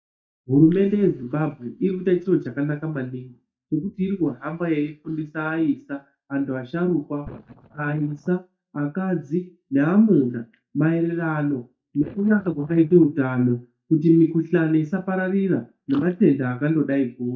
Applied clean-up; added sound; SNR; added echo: neural mask model DeepFilterNet 3.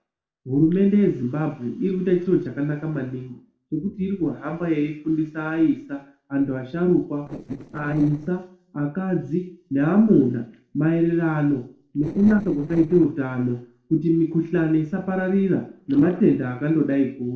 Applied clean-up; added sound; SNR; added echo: neural separator model SepFormer DNS4.